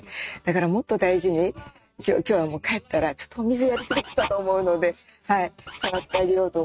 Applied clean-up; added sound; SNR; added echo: neural mask model RNNoise.